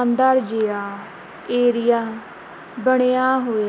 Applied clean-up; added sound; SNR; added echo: none; none; none; none.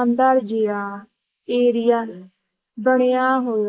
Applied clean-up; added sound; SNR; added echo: neural mask model Resemble Enhance denoiser.